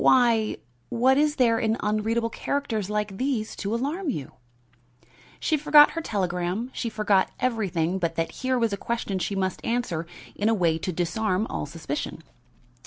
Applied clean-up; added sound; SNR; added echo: none; none; none; none.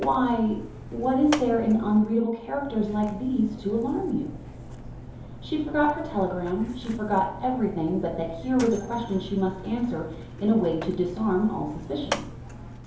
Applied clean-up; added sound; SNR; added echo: none; Mechanisms; 12 dB; reverberation time 2.8 s.